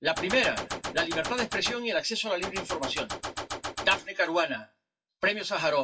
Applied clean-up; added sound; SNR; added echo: classical method WPE with log-MMSE.